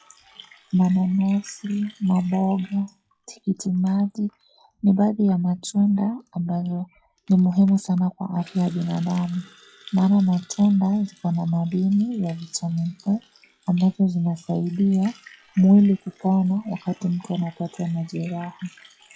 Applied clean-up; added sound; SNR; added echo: classical method log-MMSE.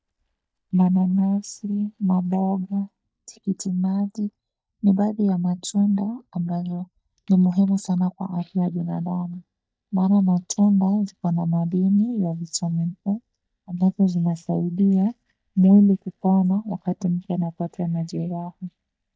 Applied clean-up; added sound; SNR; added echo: neural mask model DeepFilterNet 3.